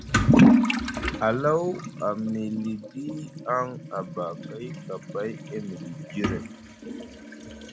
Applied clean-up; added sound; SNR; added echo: none; Toilet flush / Liquid; -5 dB; none.